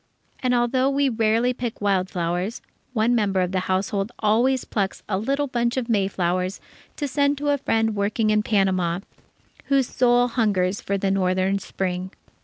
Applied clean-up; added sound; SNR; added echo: none; none; none; none.